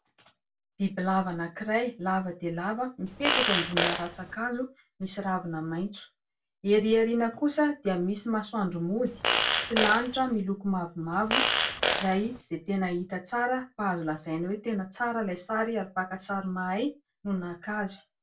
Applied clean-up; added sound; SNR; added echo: none; Fart; -1 dB; reverberation time 0.2 s.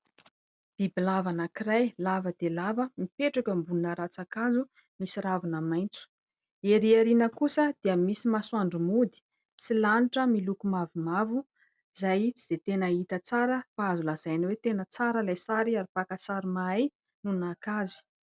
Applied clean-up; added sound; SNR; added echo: none; none; none; none.